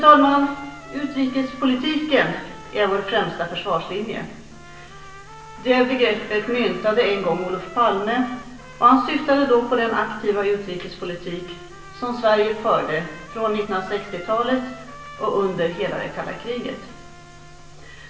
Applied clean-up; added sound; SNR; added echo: none; Trumpet; 20 dB; reverberation time 1.0 s.